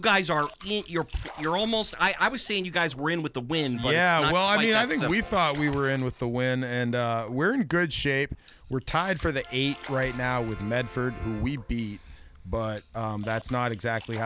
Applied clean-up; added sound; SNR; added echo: none; Splash, splatter + Brass instrument; 20 dB; none.